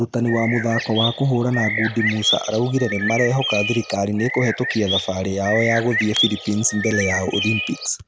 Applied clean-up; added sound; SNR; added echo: none; Bird; 5 dB; none.